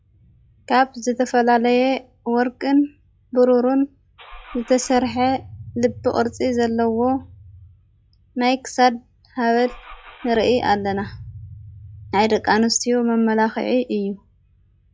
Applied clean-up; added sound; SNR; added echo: classical method log-MMSE.